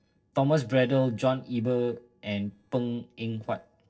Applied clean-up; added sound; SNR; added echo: neural separator model SepFormer DNS4.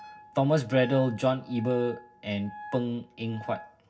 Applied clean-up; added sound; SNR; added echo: none; Wind instrument, woodwind instrument; 18 dB; reverberation time 0.4 s.